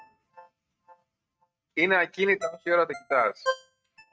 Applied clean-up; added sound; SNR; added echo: neural mask model RNNoise.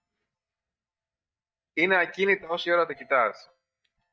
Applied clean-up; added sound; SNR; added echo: neural mask model DeepFilterNet 3.